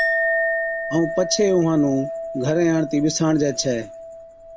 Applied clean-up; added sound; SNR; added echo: none; Chink, clink; 5 dB; none.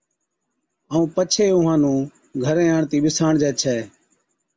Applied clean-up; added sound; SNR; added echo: none; none; none; none.